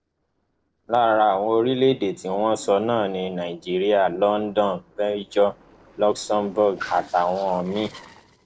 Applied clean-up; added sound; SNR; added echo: neural separator model SepFormer DNS4.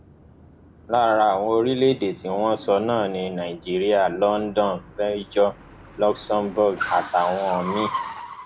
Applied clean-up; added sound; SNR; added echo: none; Car; 14 dB; none.